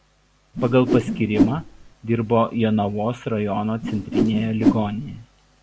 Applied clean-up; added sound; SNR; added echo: none; Whoosh, swoosh, swish; 0 dB; none.